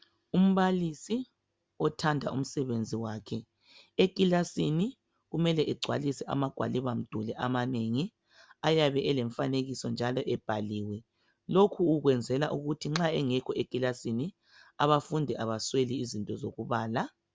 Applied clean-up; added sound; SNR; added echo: none; none; none; none.